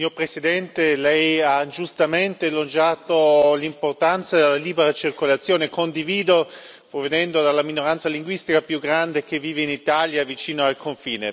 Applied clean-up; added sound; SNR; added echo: none; none; none; none.